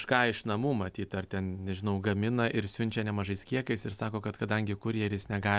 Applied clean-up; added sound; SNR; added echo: none; none; none; none.